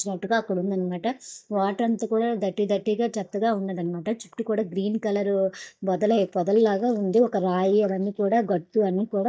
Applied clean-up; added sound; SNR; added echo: neural mask model DeepFilterNet 3.